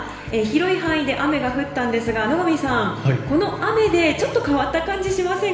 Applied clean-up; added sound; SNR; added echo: none; Bowed string instrument; 19 dB; reverberation time 1.1 s.